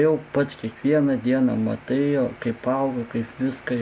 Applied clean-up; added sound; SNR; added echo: none; none; none; none.